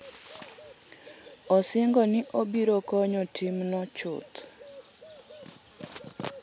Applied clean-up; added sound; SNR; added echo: none; none; none; none.